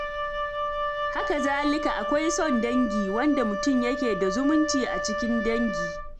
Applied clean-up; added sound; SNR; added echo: none; Wind instrument, woodwind instrument; 3 dB; none.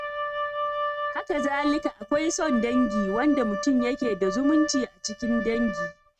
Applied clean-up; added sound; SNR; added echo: neural mask model RNNoise.